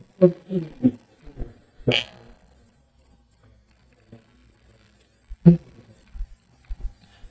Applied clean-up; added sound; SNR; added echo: neural mask model DeepFilterNet 3.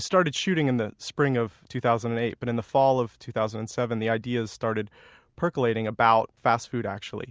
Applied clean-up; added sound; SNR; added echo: none; none; none; none.